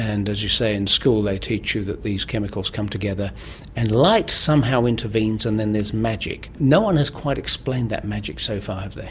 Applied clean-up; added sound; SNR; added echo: none; none; none; none.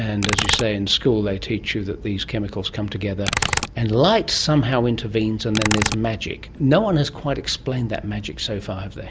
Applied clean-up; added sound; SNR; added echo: none; Computer keyboard; 6 dB; none.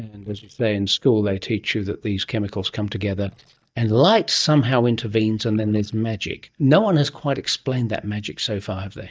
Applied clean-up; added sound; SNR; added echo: neural mask model DeepFilterNet 3.